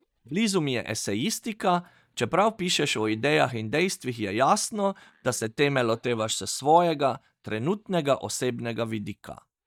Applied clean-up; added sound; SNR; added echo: neural mask model DeepFilterNet 3.